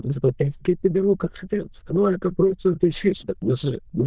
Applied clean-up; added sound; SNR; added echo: neural diffusion model UNIVERSE++.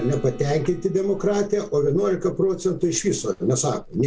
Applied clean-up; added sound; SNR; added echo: none; Livestock, farm animals, working animals + Acoustic guitar / Strum; 16 dB; none.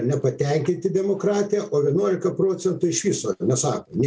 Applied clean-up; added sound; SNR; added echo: none; none; none; none.